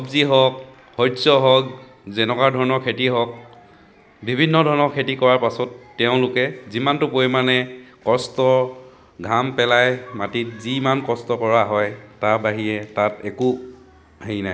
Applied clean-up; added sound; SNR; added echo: none; none; none; none.